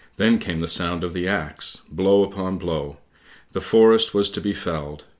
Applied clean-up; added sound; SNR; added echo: none; none; none; none.